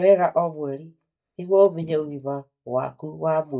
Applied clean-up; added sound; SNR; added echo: neural mask model DeepFilterNet 3.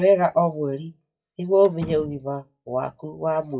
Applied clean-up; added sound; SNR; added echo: classical method WPE with log-MMSE.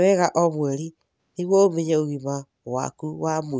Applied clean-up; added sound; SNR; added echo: none; none; none; none.